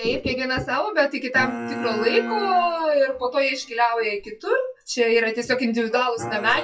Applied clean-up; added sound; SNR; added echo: classical method WPE with log-MMSE.